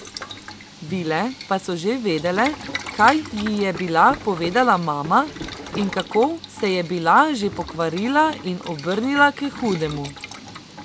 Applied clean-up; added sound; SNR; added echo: none; Boiling + Run; 14 dB; none.